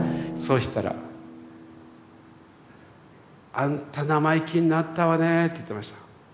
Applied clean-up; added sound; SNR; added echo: none; Drum; 11 dB; none.